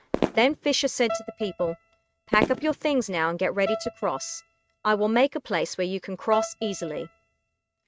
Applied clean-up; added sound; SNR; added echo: neural mask model RNNoise.